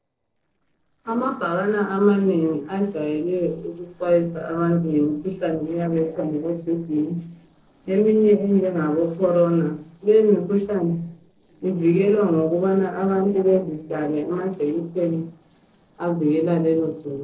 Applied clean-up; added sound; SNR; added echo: neural separator model SepFormer DNS4.